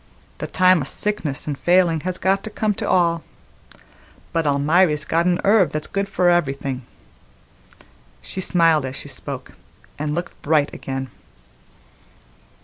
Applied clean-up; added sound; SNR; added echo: none; none; none; none.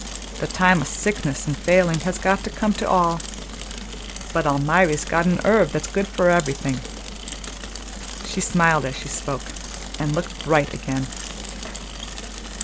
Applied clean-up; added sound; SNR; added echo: none; Mechanisms / Bicycle; 10 dB; none.